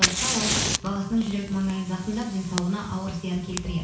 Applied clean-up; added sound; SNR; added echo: none; Fire; 2 dB; reverberation time 0.6 s.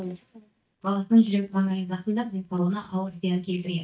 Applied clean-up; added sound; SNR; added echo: neural mask model DeepFilterNet 3.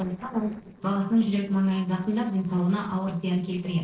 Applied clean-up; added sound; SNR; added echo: neural separator model SepFormer DNS4.